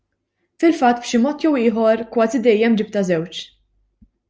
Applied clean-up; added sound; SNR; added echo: none; none; none; none.